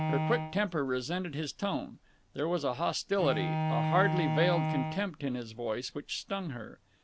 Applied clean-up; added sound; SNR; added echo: none; Bowed string instrument; 3 dB; none.